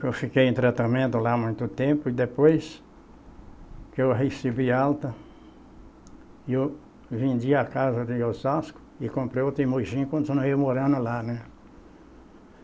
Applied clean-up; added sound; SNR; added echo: none; none; none; none.